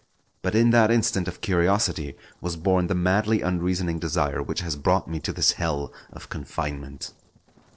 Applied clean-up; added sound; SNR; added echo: neural separator model SepFormer DNS4.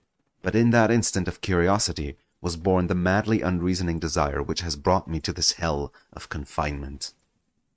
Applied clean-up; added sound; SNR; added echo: neural mask model RNNoise.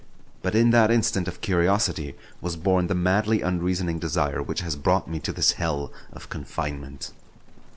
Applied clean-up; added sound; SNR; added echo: none; Livestock, farm animals, working animals; 17 dB; none.